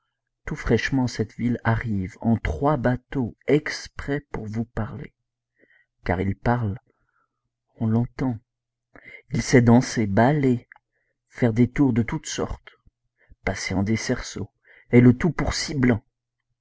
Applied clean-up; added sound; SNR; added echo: none; none; none; none.